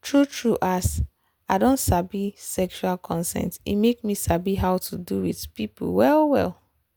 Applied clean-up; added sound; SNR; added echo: none; none; none; none.